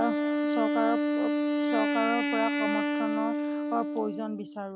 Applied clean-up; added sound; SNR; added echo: none; Wind instrument, woodwind instrument; -4 dB; none.